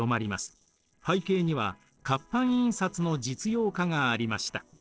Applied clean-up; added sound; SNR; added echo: neural separator model SepFormer DNS4.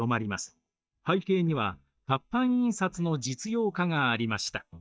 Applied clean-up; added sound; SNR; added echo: neural mask model DeepFilterNet 3.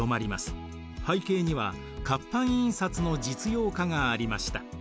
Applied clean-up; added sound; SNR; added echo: none; none; none; none.